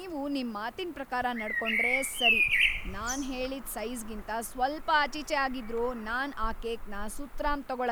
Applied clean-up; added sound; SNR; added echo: none; Bird vocalization, bird call, bird song; 0 dB; none.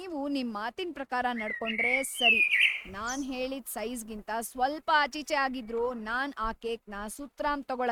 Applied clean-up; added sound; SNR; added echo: neural mask model RNNoise.